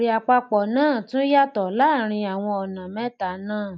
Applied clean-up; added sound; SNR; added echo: none; none; none; none.